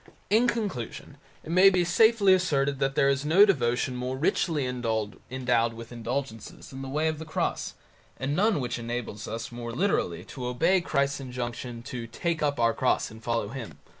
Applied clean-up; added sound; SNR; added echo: none; none; none; none.